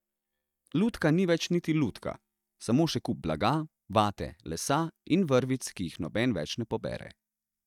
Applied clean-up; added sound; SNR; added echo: neural mask model DeepFilterNet 3.